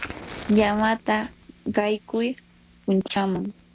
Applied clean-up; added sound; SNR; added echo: none; Fire; 17 dB; none.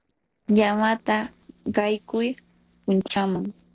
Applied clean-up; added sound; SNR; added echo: neural separator model SepFormer DNS4.